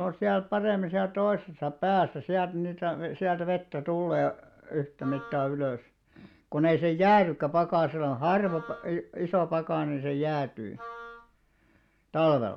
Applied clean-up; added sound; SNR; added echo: none; Wind instrument, woodwind instrument; 17 dB; none.